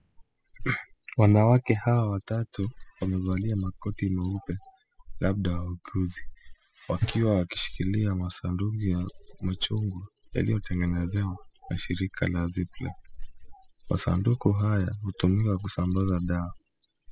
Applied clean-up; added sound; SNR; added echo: classical method spectral subtraction.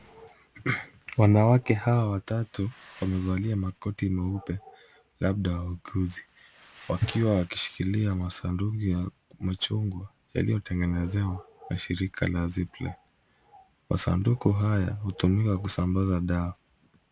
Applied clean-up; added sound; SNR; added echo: none; none; none; none.